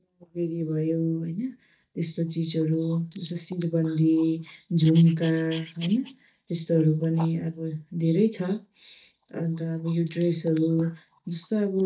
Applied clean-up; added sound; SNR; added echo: neural mask model DeepFilterNet 3.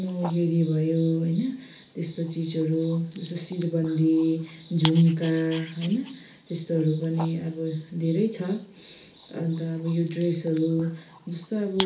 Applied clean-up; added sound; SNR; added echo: none; Dog; 16 dB; reverberation time 0.4 s.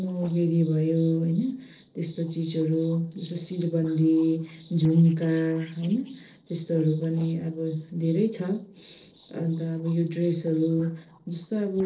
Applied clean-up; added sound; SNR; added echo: neural separator model SepFormer DNS4.